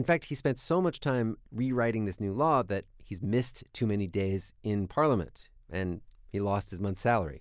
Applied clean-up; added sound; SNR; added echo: none; none; none; none.